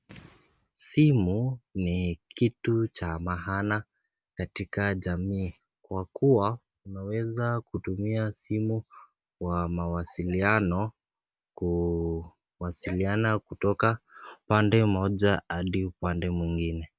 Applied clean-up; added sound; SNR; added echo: none; none; none; none.